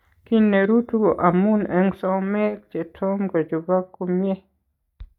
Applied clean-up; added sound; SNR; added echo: neural mask model DeepFilterNet 3.